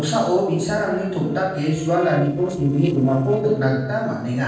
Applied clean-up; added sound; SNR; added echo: neural separator model SepFormer DNS4.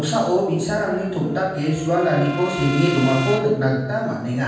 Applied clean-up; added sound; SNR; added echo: none; Brass instrument; 12 dB; reverberation time 1.2 s.